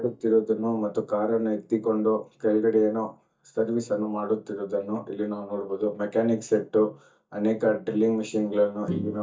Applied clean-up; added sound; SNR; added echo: neural mask model DeepFilterNet 3.